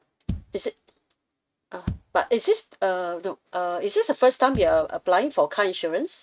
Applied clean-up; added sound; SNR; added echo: neural mask model RNNoise.